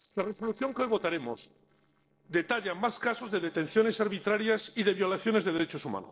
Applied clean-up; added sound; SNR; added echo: neural separator model SepFormer DNS4.